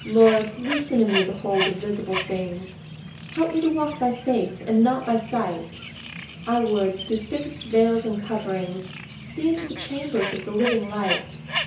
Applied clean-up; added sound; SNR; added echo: none; Bird; 10 dB; reverberation time 0.7 s.